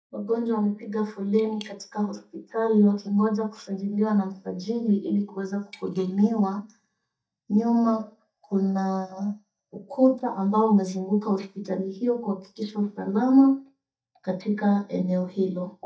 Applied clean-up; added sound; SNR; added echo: neural mask model DeepFilterNet 3.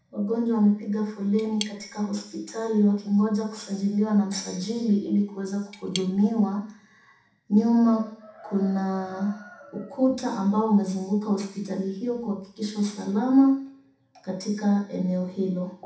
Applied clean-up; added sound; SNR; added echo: none; Cutlery, silverware / Tap; 15 dB; reverberation time 0.7 s.